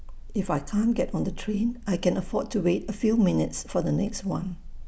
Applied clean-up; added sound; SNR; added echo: none; none; none; none.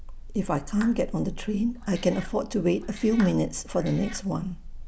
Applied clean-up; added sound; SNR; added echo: none; Clapping + Meow; 20 dB; none.